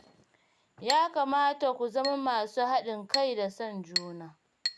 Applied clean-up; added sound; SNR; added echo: none; Chink, clink; 9 dB; none.